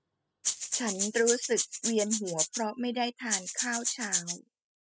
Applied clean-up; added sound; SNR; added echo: classical method spectral subtraction.